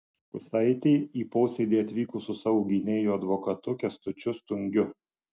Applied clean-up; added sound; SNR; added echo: none; none; none; none.